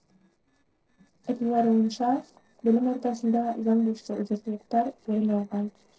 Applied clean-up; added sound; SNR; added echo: neural separator model SepFormer DNS4.